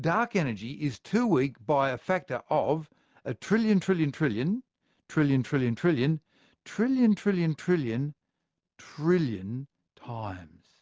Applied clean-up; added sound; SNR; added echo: none; none; none; none.